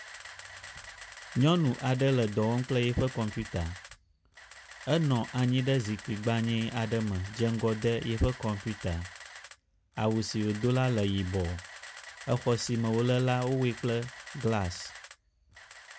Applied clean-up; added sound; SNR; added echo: none; Camera; 16 dB; none.